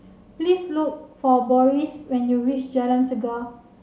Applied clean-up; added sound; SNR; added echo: none; none; none; none.